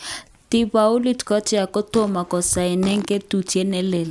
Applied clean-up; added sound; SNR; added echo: none; Fart; 18 dB; none.